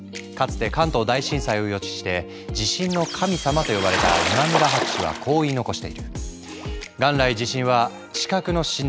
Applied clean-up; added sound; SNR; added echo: none; Water / Splash, splatter; 1 dB; none.